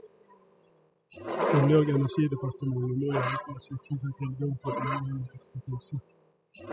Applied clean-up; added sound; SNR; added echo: classical method spectral subtraction.